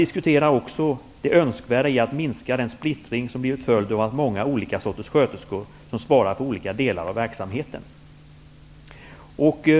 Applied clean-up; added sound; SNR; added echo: none; none; none; none.